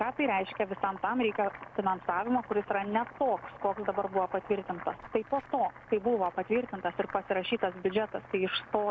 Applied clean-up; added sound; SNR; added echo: none; Boiling; 16 dB; none.